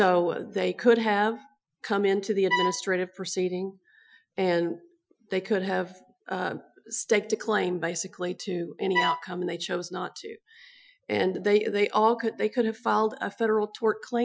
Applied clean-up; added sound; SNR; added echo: classical method Wiener filter.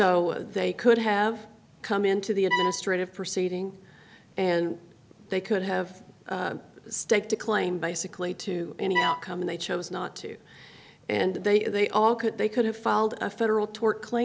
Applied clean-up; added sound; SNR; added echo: none; Bowed string instrument; 3 dB; none.